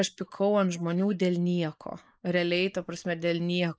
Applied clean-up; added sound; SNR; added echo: neural mask model Resemble Enhance denoiser.